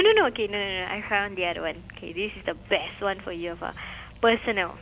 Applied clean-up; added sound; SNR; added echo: none; Insect / Frog; 19 dB; none.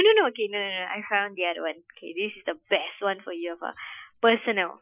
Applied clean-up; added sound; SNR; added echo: classical method Wiener filter.